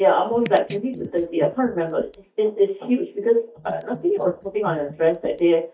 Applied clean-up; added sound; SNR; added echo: neural mask model DeepFilterNet 3.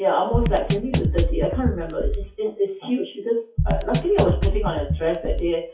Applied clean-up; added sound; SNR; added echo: classical method WPE with log-MMSE.